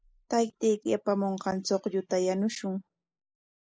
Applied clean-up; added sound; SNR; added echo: neural mask model Resemble Enhance denoiser.